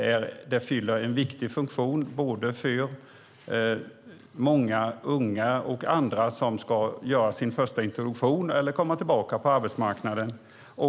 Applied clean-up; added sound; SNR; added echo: none; none; none; none.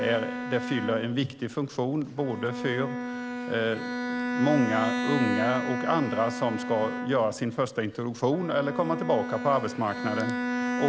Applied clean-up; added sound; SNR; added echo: none; Bowed string instrument; 4 dB; none.